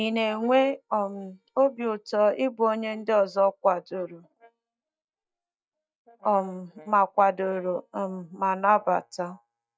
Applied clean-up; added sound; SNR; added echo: neural mask model DeepFilterNet 3.